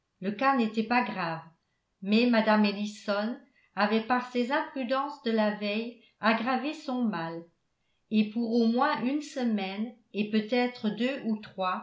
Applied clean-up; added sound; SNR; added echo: none; none; none; none.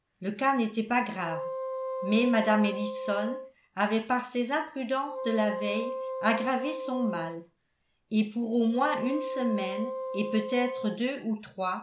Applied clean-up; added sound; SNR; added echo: none; Wind instrument, woodwind instrument; 7 dB; none.